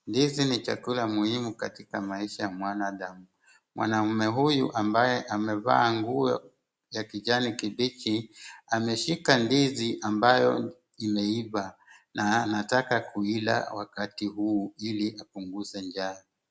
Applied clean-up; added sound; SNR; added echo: none; none; none; none.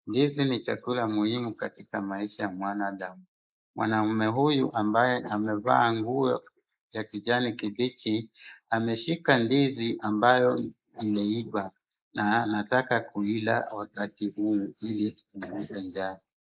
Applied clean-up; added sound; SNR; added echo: neural mask model Resemble Enhance denoiser.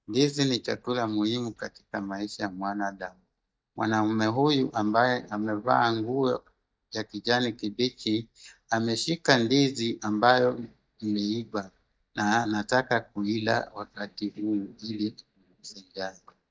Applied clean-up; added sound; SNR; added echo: neural mask model DeepFilterNet 3.